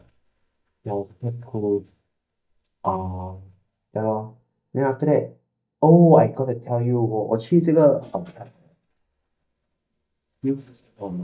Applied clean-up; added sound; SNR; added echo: neural mask model DeepFilterNet 3.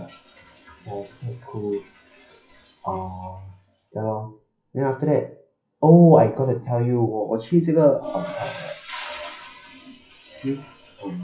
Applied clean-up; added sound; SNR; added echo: classical method WPE with log-MMSE.